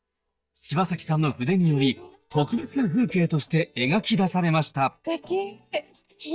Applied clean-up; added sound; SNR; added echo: neural mask model DeepFilterNet 3.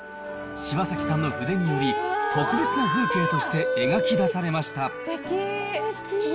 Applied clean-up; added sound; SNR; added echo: none; Wind instrument, woodwind instrument; 14 dB; none.